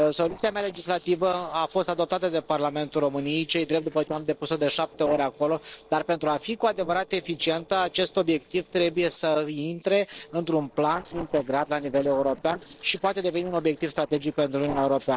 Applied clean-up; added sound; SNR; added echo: neural separator model SepFormer DNS4.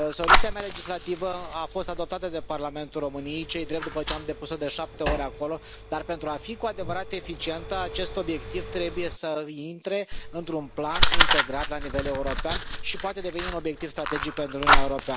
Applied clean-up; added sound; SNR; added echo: none; Fire; -5 dB; none.